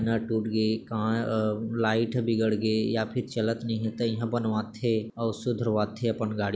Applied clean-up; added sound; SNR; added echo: none; none; none; none.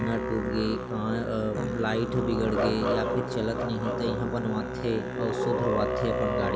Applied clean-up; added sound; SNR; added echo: none; Musical instrument; 0 dB; none.